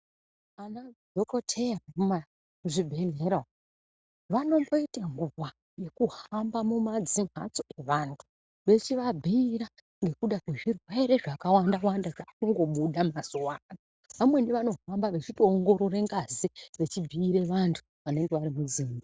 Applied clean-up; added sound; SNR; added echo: none; none; none; none.